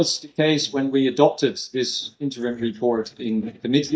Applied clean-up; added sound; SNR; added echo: neural mask model DeepFilterNet 3.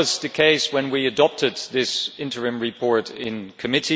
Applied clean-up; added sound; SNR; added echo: none; none; none; none.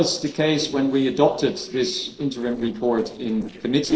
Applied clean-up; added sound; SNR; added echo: neural separator model SepFormer DNS4.